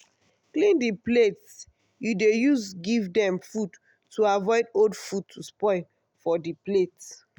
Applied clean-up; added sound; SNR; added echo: none; none; none; none.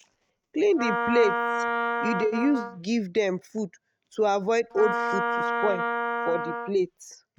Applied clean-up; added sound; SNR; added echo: neural mask model RNNoise.